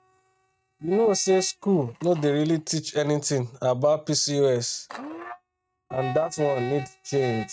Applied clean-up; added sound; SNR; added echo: neural mask model RNNoise.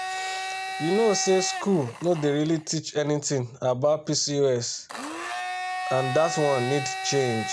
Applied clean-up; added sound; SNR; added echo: none; Domestic sounds, home sounds; 8 dB; none.